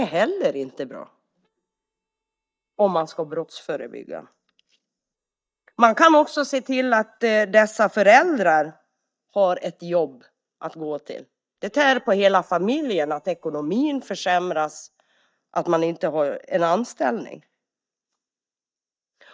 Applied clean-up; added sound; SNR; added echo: neural mask model DeepFilterNet 3.